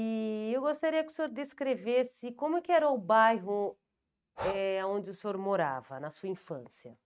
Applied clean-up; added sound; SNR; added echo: neural mask model RNNoise.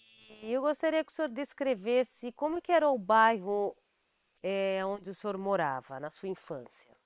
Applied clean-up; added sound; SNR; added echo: neural separator model SepFormer WHAM!.